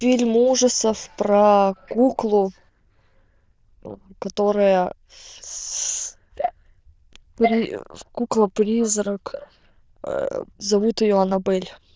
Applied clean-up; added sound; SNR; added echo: neural diffusion model UNIVERSE++.